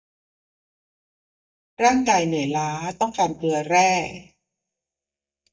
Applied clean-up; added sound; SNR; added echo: neural mask model DeepFilterNet 3.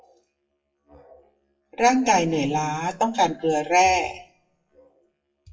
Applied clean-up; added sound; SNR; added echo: classical method WPE with log-MMSE.